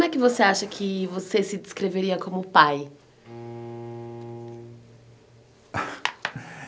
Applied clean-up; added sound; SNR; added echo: none; Bowed string instrument; 14 dB; none.